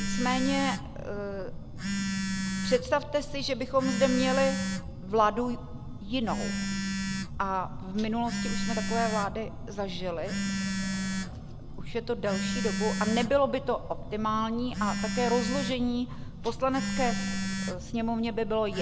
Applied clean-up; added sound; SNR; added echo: none; Telephone; 2 dB; none.